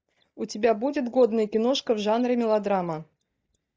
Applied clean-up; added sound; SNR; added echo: neural mask model DeepFilterNet 3.